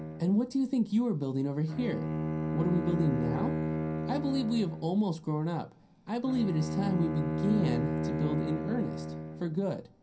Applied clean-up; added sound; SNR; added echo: none; Bowed string instrument; 3 dB; reverberation time 0.3 s.